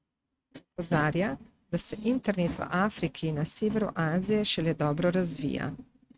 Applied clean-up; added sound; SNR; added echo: neural mask model RNNoise.